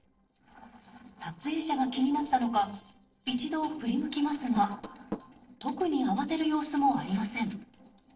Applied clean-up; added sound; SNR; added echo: neural separator model SepFormer DNS4.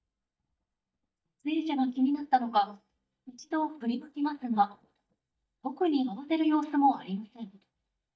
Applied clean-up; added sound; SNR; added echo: neural mask model DeepFilterNet 3.